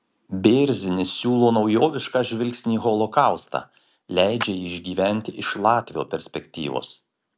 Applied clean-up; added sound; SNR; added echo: none; Clapping; 15 dB; none.